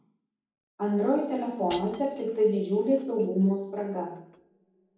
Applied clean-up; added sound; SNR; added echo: none; Shatter / Crushing; 19 dB; reverberation time 1.2 s.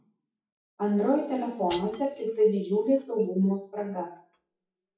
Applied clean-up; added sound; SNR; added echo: classical method WPE with log-MMSE.